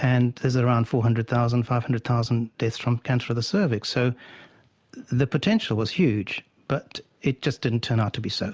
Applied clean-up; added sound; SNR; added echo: none; none; none; none.